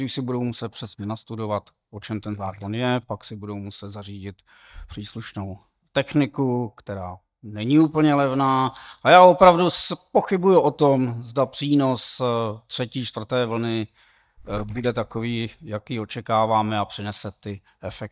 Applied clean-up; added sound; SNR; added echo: neural mask model DeepFilterNet 3.